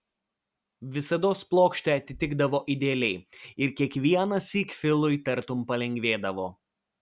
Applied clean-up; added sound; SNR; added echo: none; none; none; none.